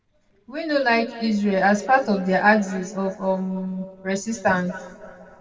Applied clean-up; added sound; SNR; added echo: neural separator model SepFormer DNS4.